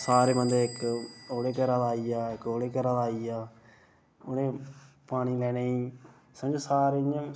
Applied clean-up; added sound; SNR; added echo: none; Door / Bell; 19 dB; none.